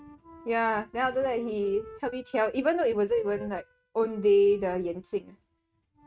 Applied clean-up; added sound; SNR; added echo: neural mask model RNNoise.